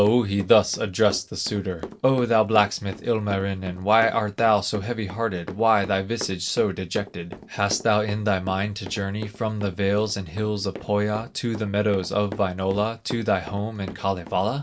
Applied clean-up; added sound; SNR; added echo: none; Run; 17 dB; reverberation time 0.2 s.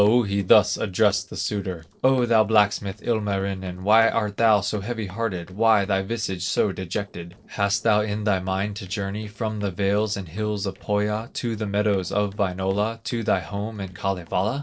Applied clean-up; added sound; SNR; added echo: neural separator model SepFormer DNS4.